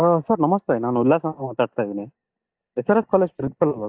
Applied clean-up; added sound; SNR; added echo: neural mask model DeepFilterNet 3.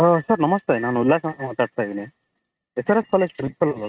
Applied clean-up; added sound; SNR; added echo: neural mask model RNNoise.